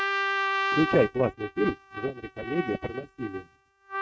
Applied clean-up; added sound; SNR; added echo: neural mask model RNNoise.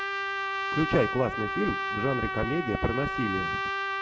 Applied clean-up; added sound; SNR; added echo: none; Trumpet; 1 dB; none.